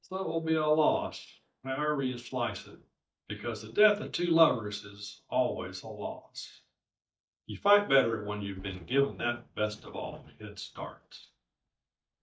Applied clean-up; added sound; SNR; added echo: neural mask model DeepFilterNet 3.